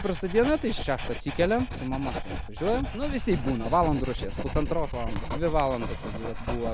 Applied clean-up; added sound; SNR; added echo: none; Writing; 3 dB; none.